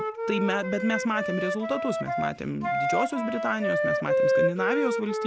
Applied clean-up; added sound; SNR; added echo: none; Wind instrument, woodwind instrument; -2 dB; none.